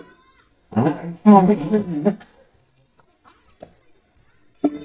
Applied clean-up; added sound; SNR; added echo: neural mask model DeepFilterNet 3.